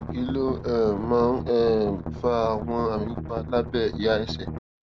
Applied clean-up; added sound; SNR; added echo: none; Strum; 8 dB; none.